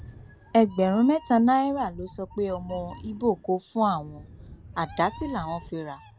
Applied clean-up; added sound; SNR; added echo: none; Meow; 19 dB; none.